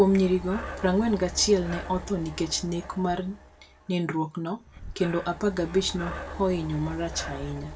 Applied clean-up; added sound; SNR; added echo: none; Breathing; 12 dB; reverberation time 0.2 s.